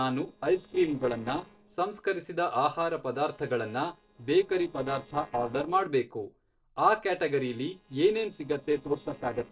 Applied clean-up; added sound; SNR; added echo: neural separator model SepFormer DNS4.